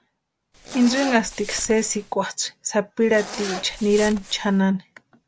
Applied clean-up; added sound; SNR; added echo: none; Zipper (clothing); 12 dB; none.